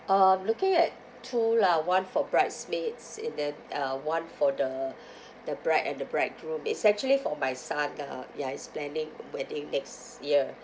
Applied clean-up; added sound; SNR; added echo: none; none; none; none.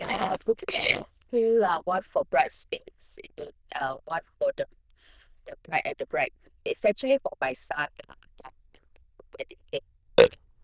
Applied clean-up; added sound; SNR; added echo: neural diffusion model UNIVERSE++.